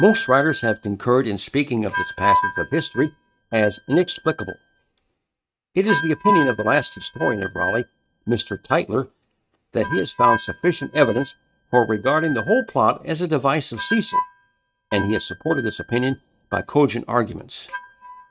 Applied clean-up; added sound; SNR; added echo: neural mask model RNNoise.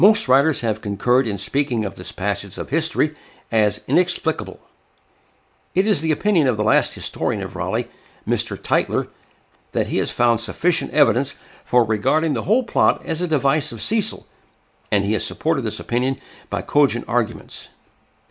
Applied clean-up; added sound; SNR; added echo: none; none; none; none.